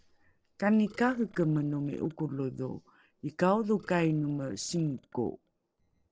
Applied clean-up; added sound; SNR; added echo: neural separator model SepFormer DNS4.